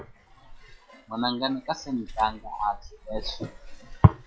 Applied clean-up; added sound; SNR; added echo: classical method WPE with log-MMSE.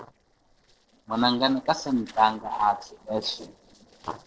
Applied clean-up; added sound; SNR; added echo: neural separator model SepFormer DNS4.